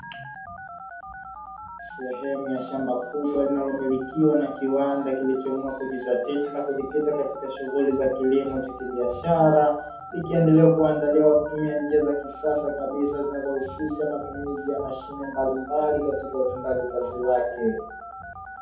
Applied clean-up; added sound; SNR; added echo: none; Telephone; 15 dB; reverberation time 0.6 s.